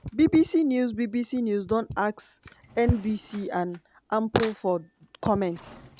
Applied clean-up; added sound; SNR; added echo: none; Cutlery, silverware / Drawer open or close; 19 dB; none.